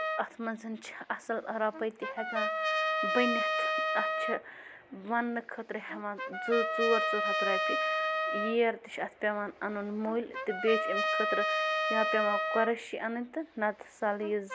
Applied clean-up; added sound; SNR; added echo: none; Trumpet; 0 dB; none.